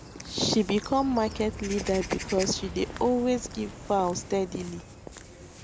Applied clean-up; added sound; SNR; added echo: none; Walk, footsteps / Bird vocalization, bird call, bird song + Aircraft; 12 dB; none.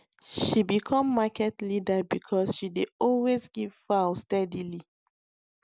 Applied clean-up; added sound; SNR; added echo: none; none; none; none.